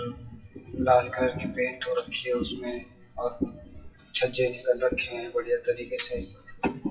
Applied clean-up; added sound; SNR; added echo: classical method WPE with log-MMSE.